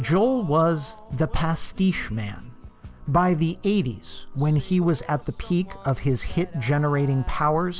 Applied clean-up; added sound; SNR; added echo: none; none; none; none.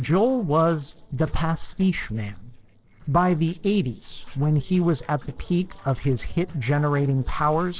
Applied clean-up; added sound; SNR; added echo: neural separator model SepFormer DNS4.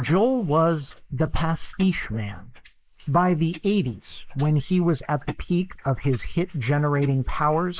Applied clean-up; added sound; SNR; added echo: neural mask model Resemble Enhance denoiser.